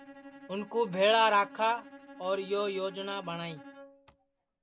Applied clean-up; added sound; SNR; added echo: none; Bowed string instrument; 19 dB; none.